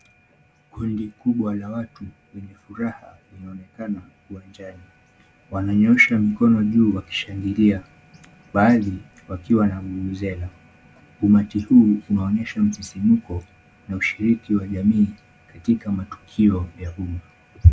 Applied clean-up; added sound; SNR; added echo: none; none; none; none.